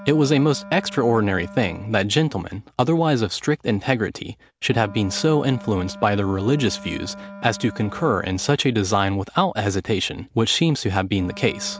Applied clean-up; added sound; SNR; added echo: none; Wind instrument, woodwind instrument; 19 dB; none.